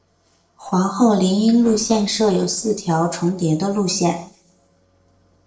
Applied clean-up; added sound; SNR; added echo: neural separator model SepFormer DNS4.